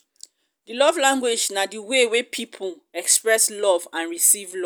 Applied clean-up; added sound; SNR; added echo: none; none; none; none.